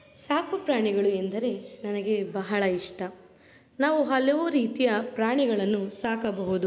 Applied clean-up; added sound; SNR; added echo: none; none; none; none.